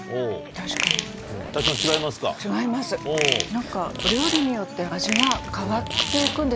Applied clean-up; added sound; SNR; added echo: none; Fart; 1 dB; none.